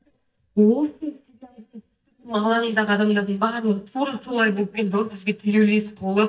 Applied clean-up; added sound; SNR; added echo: neural mask model DeepFilterNet 3.